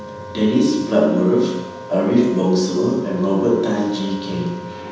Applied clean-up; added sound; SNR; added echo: none; Wind instrument, woodwind instrument; 16 dB; reverberation time 1.1 s.